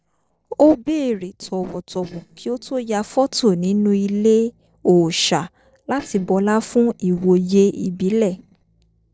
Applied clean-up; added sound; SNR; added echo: neural separator model SepFormer DNS4.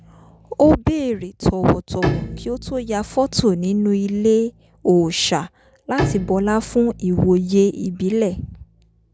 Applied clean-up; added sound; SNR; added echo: none; Bowed string instrument; 12 dB; none.